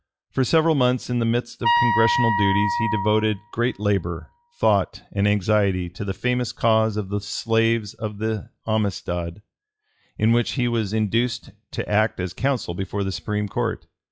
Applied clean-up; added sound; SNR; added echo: classical method log-MMSE.